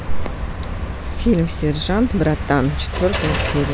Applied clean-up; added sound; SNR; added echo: none; Car; 10 dB; none.